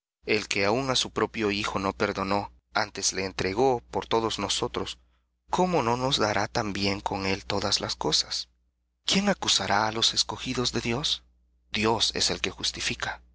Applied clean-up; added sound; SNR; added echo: none; none; none; none.